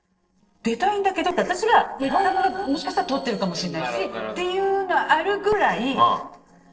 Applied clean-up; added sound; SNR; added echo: neural separator model SepFormer DNS4.